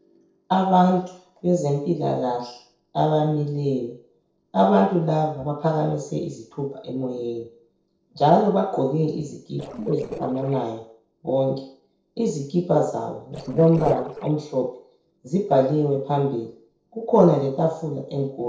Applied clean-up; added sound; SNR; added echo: neural separator model SepFormer DNS4.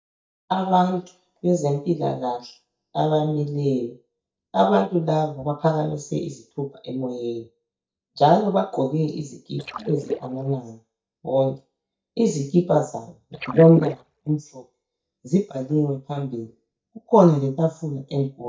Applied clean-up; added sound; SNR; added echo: neural mask model DeepFilterNet 3.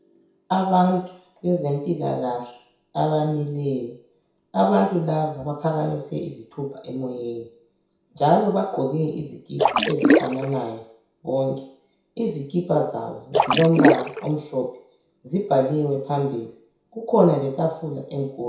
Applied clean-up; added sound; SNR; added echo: none; Splash, splatter; -4 dB; reverberation time 0.6 s.